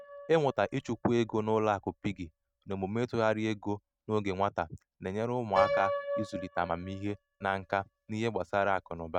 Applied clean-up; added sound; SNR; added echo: neural mask model RNNoise.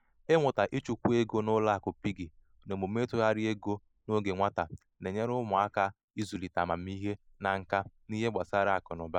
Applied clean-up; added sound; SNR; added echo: neural mask model Resemble Enhance denoiser.